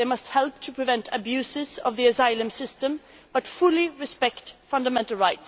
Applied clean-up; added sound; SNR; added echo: none; none; none; none.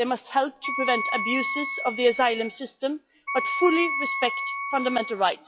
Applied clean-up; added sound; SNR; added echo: classical method log-MMSE.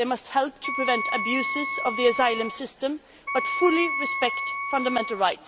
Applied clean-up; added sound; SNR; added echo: none; Wind instrument, woodwind instrument; 3 dB; none.